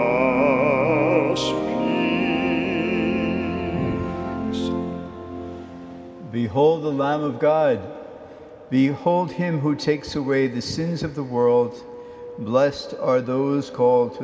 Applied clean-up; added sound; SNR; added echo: none; none; none; none.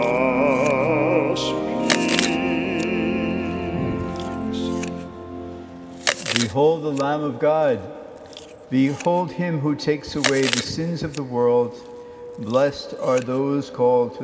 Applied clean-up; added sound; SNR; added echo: none; Chewing, mastication; 11 dB; none.